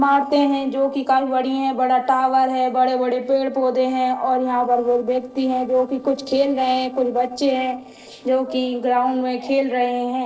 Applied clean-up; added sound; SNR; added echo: neural separator model SepFormer DNS4.